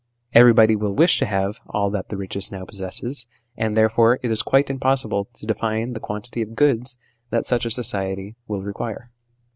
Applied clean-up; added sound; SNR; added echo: none; none; none; none.